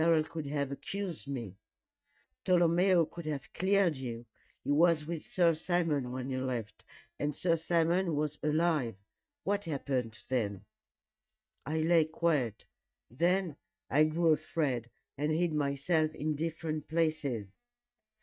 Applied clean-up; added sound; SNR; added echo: neural mask model DeepFilterNet 3.